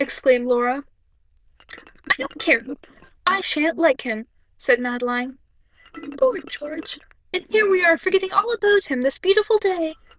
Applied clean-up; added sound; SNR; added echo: neural diffusion model UNIVERSE++.